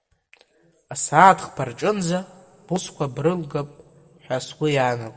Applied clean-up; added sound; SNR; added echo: none; none; none; reverberation time 1.8 s.